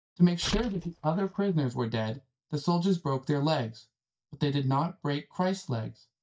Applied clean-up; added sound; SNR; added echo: neural mask model DeepFilterNet 3.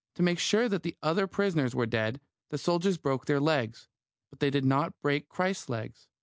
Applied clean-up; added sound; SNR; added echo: none; none; none; none.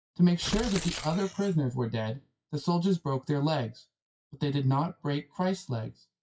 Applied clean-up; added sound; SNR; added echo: classical method WPE with log-MMSE.